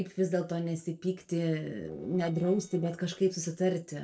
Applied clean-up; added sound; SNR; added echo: neural separator model SepFormer DNS4.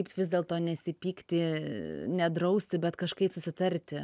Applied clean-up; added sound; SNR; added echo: none; none; none; none.